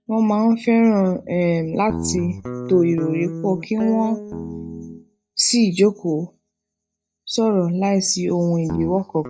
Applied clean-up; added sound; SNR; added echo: neural mask model DeepFilterNet 3.